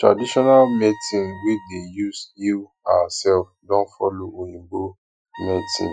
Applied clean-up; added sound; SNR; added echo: classical method Wiener filter.